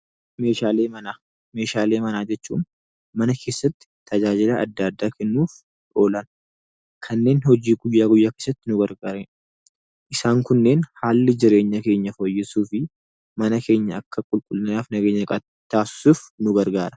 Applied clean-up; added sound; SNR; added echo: none; none; none; none.